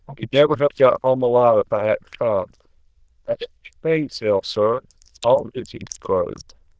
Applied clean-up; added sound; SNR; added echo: neural diffusion model UNIVERSE++.